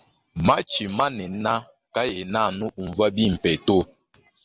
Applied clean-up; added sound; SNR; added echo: none; none; none; none.